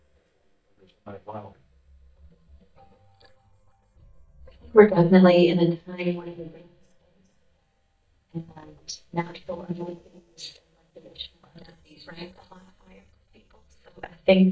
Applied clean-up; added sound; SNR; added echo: neural mask model DeepFilterNet 3.